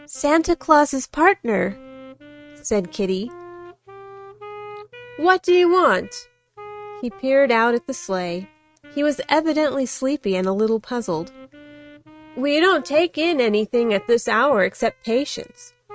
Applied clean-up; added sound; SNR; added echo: neural mask model RNNoise.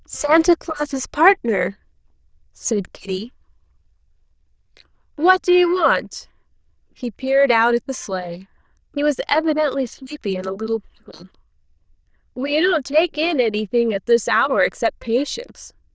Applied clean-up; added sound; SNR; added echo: neural diffusion model UNIVERSE++.